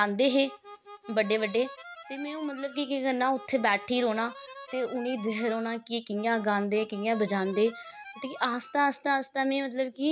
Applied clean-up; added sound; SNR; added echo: none; Harmonica; 17 dB; none.